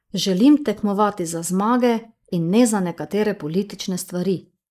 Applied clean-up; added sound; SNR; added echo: neural mask model Resemble Enhance denoiser.